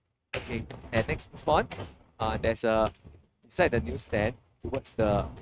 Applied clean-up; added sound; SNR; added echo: neural mask model RNNoise.